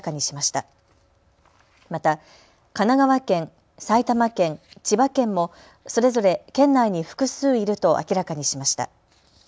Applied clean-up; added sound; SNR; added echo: none; none; none; none.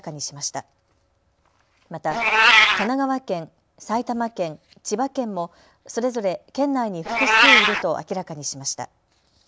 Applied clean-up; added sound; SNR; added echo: none; Meow; -3 dB; none.